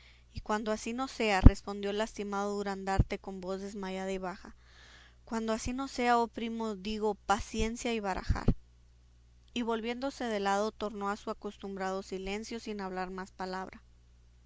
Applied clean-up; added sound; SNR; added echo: none; none; none; none.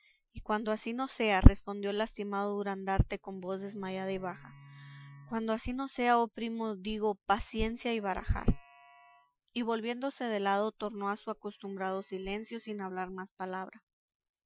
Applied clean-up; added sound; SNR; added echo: classical method Wiener filter.